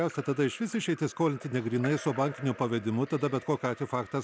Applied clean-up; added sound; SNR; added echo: none; Drip / Trickle, dribble / Splash, splatter; 18 dB; none.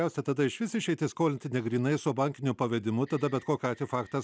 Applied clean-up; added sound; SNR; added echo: none; none; none; none.